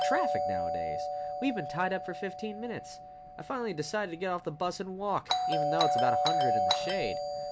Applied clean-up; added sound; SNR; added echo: none; Doorbell; -3 dB; none.